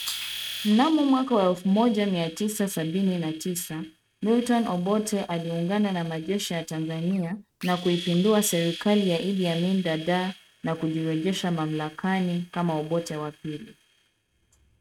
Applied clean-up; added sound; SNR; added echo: neural mask model RNNoise.